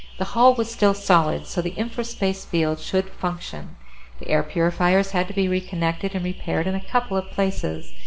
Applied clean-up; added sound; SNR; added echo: none; none; none; reverberation time 0.5 s.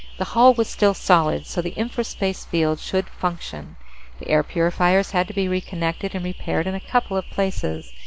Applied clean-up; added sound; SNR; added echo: none; none; none; none.